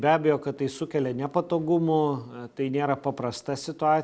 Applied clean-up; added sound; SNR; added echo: none; none; none; none.